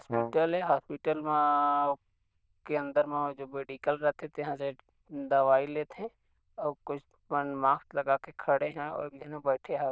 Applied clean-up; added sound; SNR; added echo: neural diffusion model UNIVERSE++.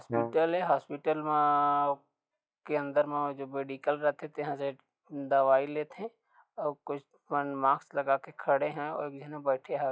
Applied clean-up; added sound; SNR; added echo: classical method log-MMSE.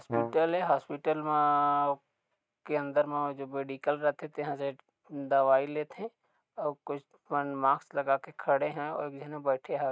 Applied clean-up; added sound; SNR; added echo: neural mask model RNNoise.